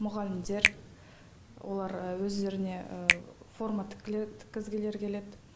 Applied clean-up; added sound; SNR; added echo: none; Finger snapping; 0 dB; none.